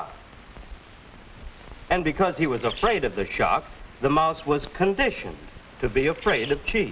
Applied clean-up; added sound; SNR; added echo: none; Bird; 16 dB; none.